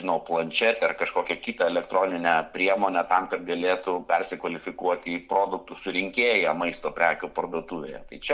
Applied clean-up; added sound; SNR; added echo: none; none; none; none.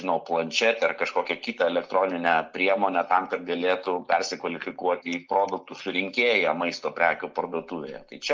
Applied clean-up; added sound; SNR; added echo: neural mask model Resemble Enhance denoiser.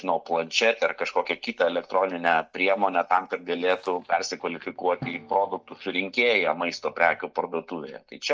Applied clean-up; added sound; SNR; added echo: neural mask model DeepFilterNet 3.